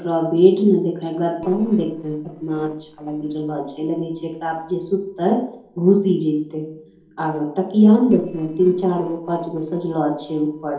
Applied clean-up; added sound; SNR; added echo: neural separator model SepFormer DNS4.